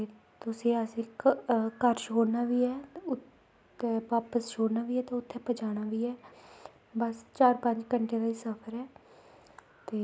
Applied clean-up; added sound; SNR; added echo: none; none; none; none.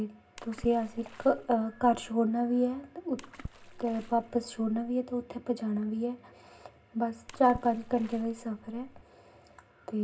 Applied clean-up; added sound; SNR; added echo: none; Water / Splash, splatter; 17 dB; reverberation time 0.4 s.